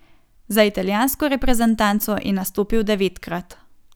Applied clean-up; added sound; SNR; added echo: none; none; none; none.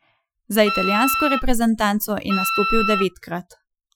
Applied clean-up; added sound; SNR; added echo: classical method Wiener filter.